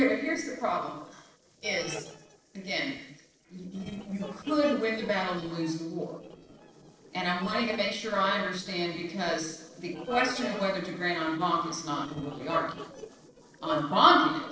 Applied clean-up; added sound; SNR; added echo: neural separator model SepFormer DNS4.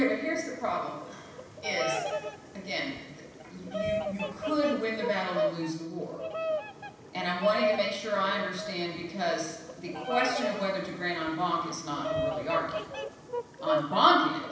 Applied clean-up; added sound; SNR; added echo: none; Bird vocalization, bird call, bird song; 5 dB; reverberation time 0.9 s.